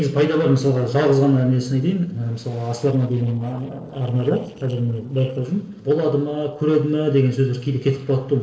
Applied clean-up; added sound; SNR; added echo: neural separator model SepFormer DNS4.